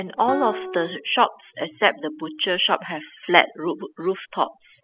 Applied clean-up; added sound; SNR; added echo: classical method spectral subtraction.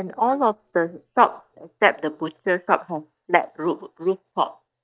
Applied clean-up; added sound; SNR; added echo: neural mask model DeepFilterNet 3.